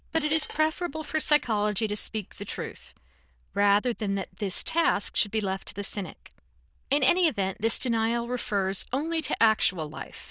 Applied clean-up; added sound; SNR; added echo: neural diffusion model UNIVERSE++.